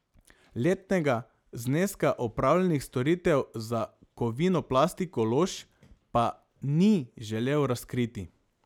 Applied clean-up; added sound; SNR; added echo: none; none; none; none.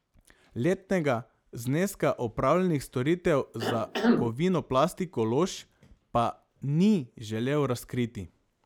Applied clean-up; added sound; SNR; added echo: none; Cough; 0 dB; none.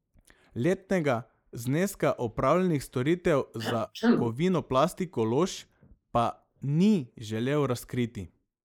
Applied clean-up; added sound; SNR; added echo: neural mask model Resemble Enhance denoiser.